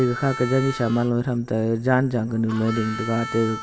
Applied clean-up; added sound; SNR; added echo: none; Harmonica; 13 dB; reverberation time 1.1 s.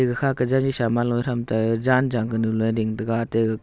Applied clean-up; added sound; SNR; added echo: none; none; none; none.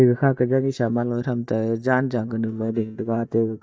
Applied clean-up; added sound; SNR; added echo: neural mask model DeepFilterNet 3.